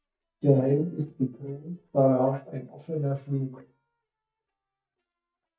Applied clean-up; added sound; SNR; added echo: neural mask model DeepFilterNet 3.